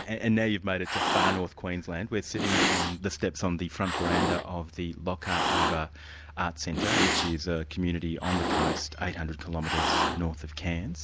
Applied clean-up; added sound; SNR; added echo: none; Cat; 0 dB; none.